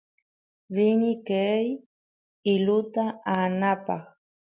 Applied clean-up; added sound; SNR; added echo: none; none; none; none.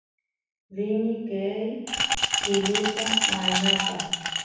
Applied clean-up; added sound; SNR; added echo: none; Glass; -3 dB; reverberation time 1.1 s.